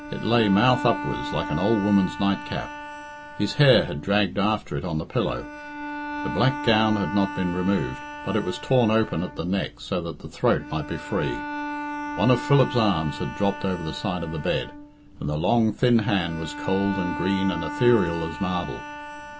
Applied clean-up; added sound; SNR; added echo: none; Bowed string instrument; 10 dB; none.